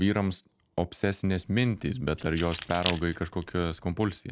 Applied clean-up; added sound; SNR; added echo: none; Keys jangling; 8 dB; none.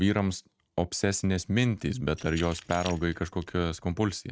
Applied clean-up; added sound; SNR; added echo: neural mask model RNNoise.